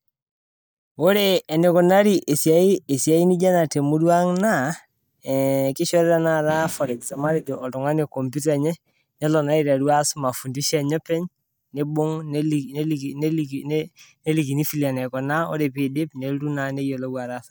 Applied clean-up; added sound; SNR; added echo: neural mask model DeepFilterNet 3.